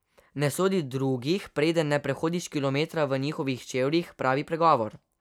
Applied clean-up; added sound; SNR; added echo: none; none; none; none.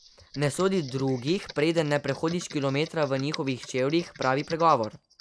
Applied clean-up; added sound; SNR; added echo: none; Computer keyboard; 19 dB; none.